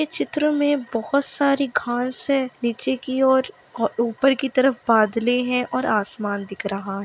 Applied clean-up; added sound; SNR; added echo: none; none; none; none.